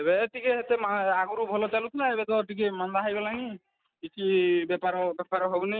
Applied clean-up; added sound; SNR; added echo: none; none; none; none.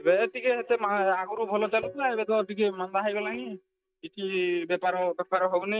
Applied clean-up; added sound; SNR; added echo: neural mask model DeepFilterNet 3.